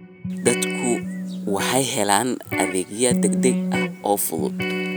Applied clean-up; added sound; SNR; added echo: none; Electric guitar; 2 dB; none.